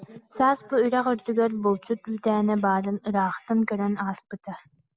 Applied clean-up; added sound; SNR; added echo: none; none; none; none.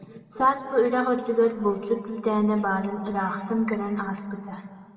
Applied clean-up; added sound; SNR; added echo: none; none; none; reverberation time 1.5 s.